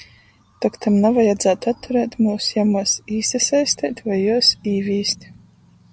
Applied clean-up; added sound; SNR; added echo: none; none; none; none.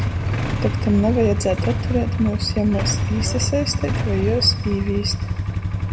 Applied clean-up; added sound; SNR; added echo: none; Idling / Engine starting / Motorcycle / Accelerating, revving, vroom; -1 dB; reverberation time 1.2 s.